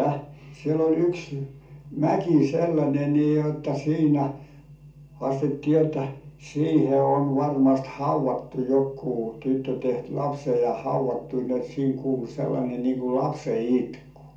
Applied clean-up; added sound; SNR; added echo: none; none; none; reverberation time 0.4 s.